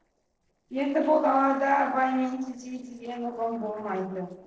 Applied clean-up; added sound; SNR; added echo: neural separator model SepFormer DNS4.